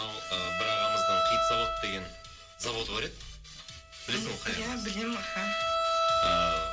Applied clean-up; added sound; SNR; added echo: none; Bowed string instrument; -4 dB; reverberation time 0.2 s.